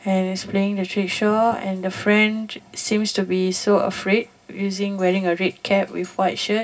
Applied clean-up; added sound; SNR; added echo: none; none; none; reverberation time 0.4 s.